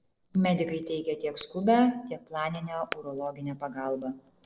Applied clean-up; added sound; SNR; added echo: neural separator model SepFormer DNS4.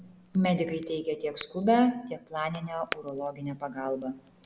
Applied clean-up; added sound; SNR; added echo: none; Crackle; 18 dB; none.